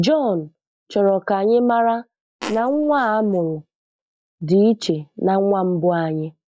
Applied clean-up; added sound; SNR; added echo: neural mask model DeepFilterNet 3.